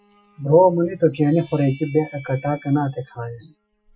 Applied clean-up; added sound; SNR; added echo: classical method Wiener filter.